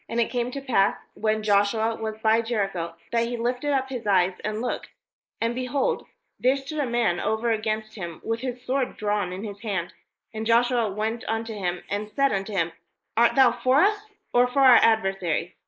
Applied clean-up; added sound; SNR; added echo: neural mask model Resemble Enhance denoiser.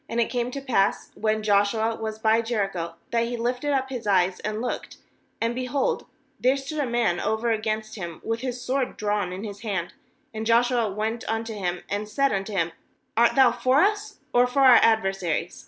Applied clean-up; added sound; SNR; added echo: none; none; none; none.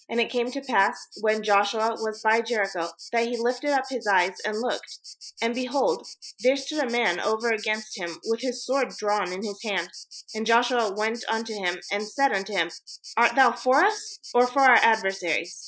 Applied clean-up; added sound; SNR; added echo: classical method Wiener filter.